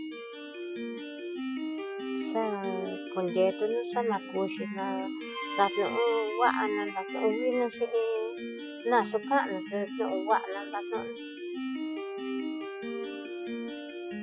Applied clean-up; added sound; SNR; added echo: classical method Wiener filter.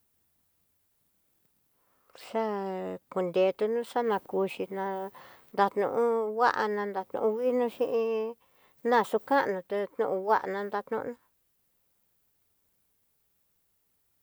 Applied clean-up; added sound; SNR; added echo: none; none; none; none.